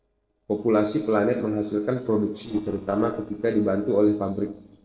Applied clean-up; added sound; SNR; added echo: neural separator model SepFormer DNS4.